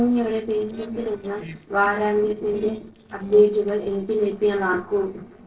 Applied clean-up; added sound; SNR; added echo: neural separator model SepFormer DNS4.